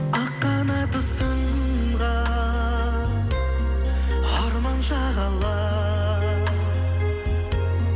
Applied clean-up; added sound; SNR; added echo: none; none; none; none.